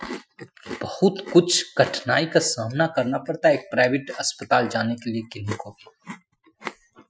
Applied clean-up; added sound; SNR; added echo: classical method Wiener filter.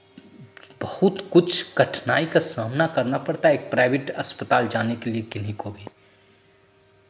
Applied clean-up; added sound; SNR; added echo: none; none; none; none.